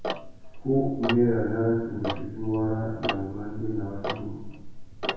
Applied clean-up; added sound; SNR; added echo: none; Tick-tock; 5 dB; reverberation time 1.1 s.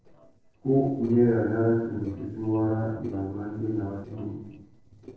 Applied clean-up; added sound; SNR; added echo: neural separator model SepFormer DNS4.